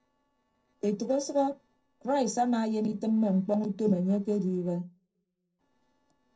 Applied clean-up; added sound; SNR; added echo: neural separator model SepFormer DNS4.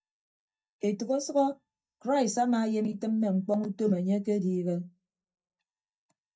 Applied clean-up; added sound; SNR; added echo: neural mask model DeepFilterNet 3.